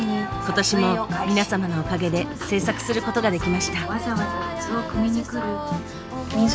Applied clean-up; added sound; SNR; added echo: none; none; none; none.